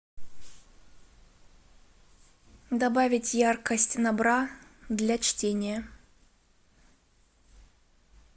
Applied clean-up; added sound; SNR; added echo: none; none; none; none.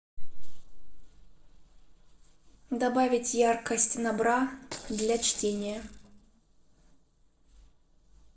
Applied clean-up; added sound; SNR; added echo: neural separator model SepFormer DNS4.